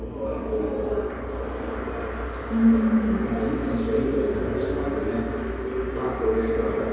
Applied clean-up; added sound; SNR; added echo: none; none; none; reverberation time 2.2 s.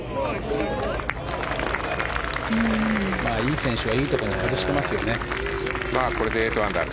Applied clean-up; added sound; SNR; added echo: none; none; none; none.